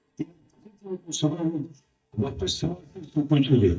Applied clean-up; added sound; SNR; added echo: neural mask model DeepFilterNet 3.